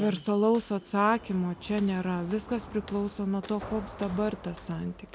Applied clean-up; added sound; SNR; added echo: none; Walk, footsteps; 16 dB; none.